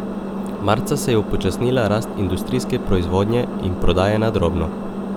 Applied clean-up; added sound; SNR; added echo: none; Engine; 6 dB; none.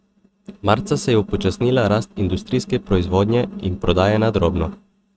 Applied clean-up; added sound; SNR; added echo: neural mask model RNNoise.